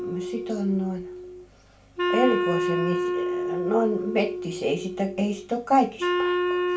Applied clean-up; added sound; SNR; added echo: none; Wind instrument, woodwind instrument; 1 dB; reverberation time 0.2 s.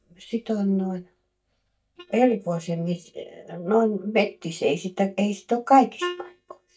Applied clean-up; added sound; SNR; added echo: neural mask model DeepFilterNet 3.